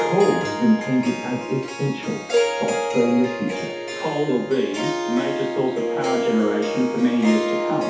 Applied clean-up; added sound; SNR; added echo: none; Harp; 3 dB; reverberation time 0.5 s.